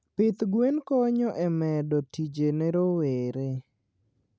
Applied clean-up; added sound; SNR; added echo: none; none; none; none.